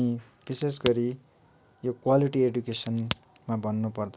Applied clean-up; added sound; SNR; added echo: none; Crack; 14 dB; none.